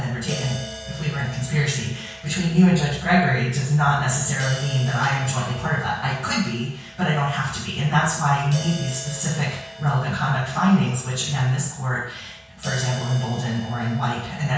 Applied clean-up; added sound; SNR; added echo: none; Crash cymbal; 17 dB; reverberation time 0.6 s.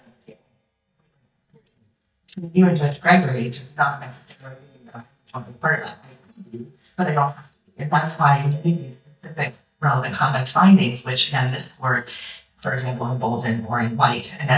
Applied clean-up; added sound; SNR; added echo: neural mask model DeepFilterNet 3.